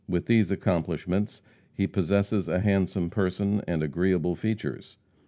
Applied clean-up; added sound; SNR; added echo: none; none; none; none.